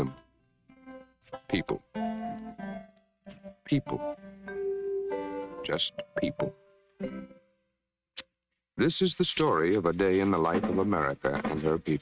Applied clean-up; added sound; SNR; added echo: neural mask model RNNoise.